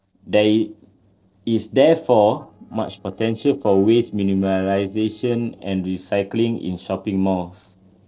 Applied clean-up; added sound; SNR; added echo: neural separator model SepFormer DNS4.